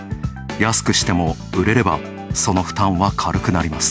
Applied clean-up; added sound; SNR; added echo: none; none; none; none.